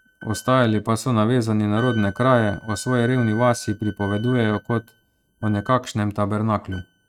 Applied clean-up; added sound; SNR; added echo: neural mask model RNNoise.